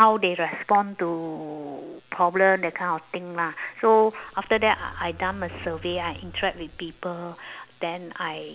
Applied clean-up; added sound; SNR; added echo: none; Livestock, farm animals, working animals; 18 dB; none.